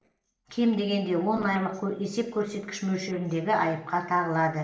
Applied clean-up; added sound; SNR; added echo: neural separator model SepFormer DNS4.